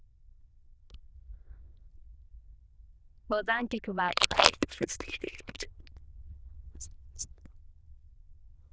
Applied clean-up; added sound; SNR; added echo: neural diffusion model UNIVERSE++.